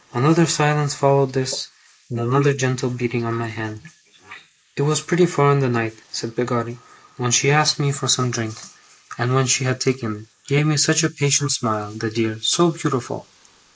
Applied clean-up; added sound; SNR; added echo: neural mask model Resemble Enhance denoiser.